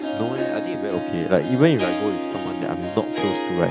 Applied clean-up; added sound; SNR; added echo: none; Harp; 3 dB; none.